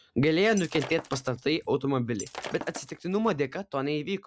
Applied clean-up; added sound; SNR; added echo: none; Shatter; 15 dB; none.